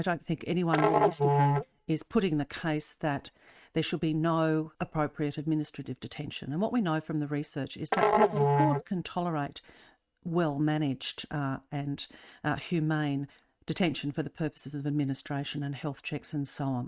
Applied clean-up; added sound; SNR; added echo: neural mask model RNNoise.